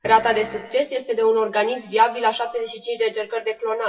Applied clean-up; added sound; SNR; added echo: classical method WPE with log-MMSE.